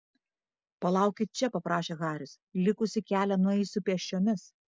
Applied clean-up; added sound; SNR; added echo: none; none; none; none.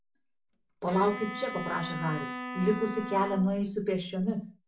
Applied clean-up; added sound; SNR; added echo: none; Bowed string instrument; 9 dB; reverberation time 0.3 s.